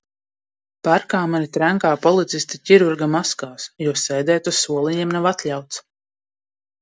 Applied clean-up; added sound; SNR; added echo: none; none; none; none.